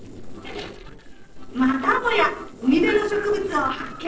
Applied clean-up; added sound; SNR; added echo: neural separator model SepFormer DNS4.